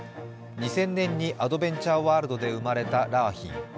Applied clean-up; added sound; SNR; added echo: none; none; none; none.